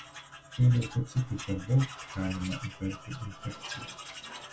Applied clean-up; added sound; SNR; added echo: none; Tools; 13 dB; reverberation time 0.2 s.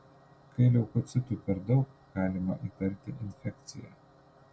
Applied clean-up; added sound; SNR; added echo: none; none; none; none.